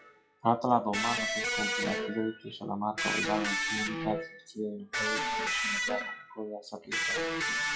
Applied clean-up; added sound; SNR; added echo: classical method WPE with log-MMSE.